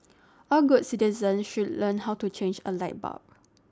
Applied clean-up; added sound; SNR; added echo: none; none; none; none.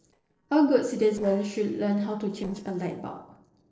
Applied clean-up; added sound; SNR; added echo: neural separator model SepFormer DNS4.